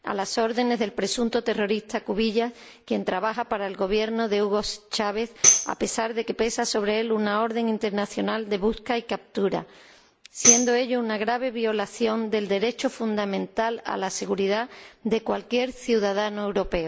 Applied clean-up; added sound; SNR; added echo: none; Tambourine; -1 dB; none.